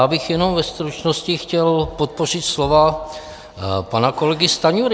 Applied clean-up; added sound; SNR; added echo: none; none; none; none.